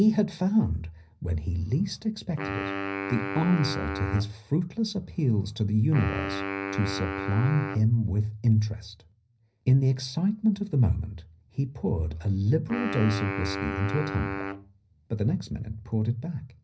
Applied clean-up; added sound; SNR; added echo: none; Wind instrument, woodwind instrument; 8 dB; reverberation time 0.5 s.